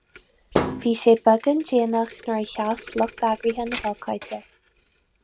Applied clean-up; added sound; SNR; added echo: none; Thump, thud; 10 dB; none.